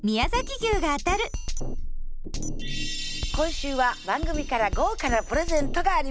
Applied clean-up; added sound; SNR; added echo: none; Drum kit; 1 dB; none.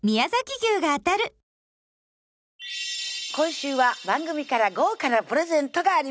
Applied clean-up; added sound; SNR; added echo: none; none; none; none.